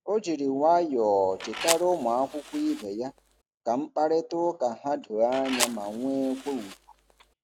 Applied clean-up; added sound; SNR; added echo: none; Fire; 9 dB; none.